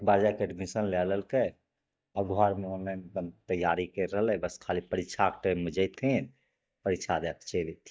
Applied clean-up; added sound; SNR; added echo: neural mask model DeepFilterNet 3.